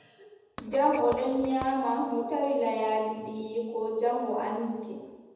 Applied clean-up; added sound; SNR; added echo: none; Writing; 17 dB; reverberation time 1.1 s.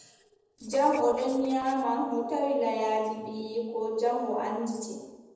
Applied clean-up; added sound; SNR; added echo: neural separator model SepFormer DNS4.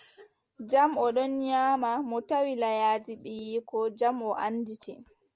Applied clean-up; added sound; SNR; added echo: none; none; none; none.